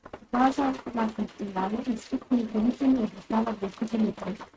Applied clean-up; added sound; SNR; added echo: neural mask model RNNoise.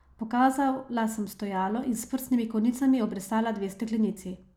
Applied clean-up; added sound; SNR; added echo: none; none; none; none.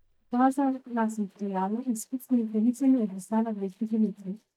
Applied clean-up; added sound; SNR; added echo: neural mask model DeepFilterNet 3.